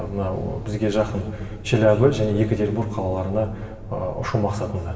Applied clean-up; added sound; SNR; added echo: none; Thunder / Explosion; 17 dB; reverberation time 2.5 s.